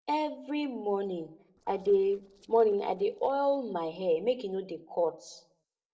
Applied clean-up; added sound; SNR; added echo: neural separator model SepFormer DNS4.